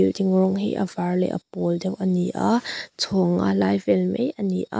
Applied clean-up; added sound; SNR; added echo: none; none; none; none.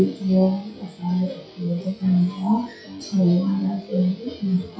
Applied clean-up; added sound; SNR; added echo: classical method WPE with log-MMSE.